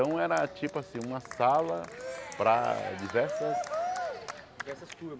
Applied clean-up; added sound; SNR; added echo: none; Cheering; 7 dB; none.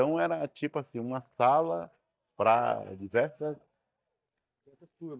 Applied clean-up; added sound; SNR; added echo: neural mask model DeepFilterNet 3.